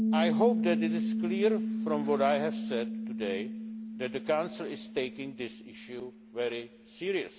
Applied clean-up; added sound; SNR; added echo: none; Piano; 1 dB; none.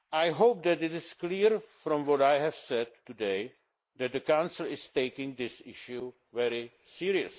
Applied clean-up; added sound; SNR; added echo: neural mask model Resemble Enhance denoiser.